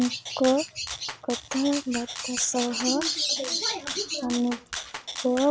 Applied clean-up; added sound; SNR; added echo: none; Rattle (instrument); 11 dB; none.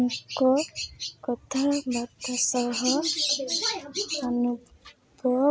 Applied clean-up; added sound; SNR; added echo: none; none; none; none.